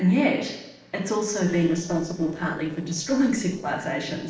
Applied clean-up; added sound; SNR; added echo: neural separator model SepFormer DNS4.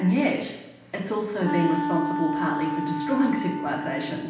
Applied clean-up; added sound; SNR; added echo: none; Wind instrument, woodwind instrument; 4 dB; reverberation time 0.9 s.